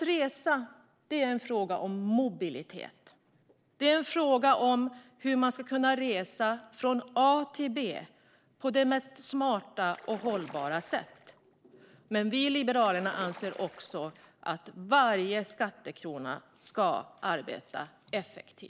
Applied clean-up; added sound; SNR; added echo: neural separator model SepFormer DNS4.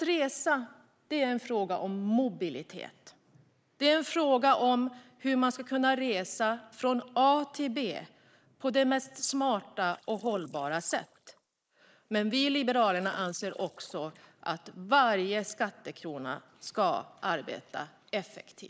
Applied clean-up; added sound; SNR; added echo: neural mask model Resemble Enhance denoiser.